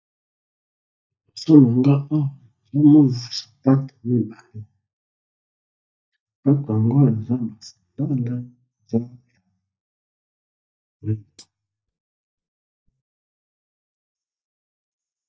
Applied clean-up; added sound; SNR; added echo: neural mask model DeepFilterNet 3.